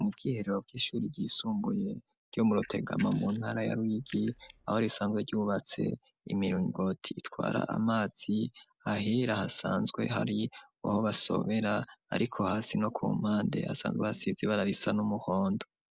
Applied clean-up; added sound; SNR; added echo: neural separator model SepFormer DNS4.